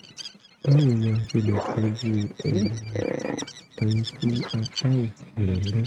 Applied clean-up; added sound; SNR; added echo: neural mask model RNNoise.